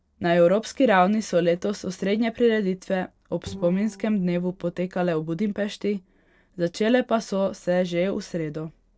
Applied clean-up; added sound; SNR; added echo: neural separator model SepFormer DNS4.